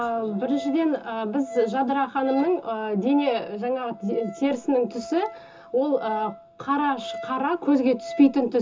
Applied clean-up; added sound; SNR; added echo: none; Wind instrument, woodwind instrument; 15 dB; reverberation time 0.2 s.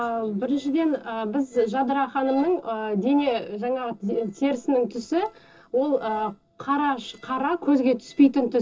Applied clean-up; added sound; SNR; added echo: neural separator model SepFormer DNS4.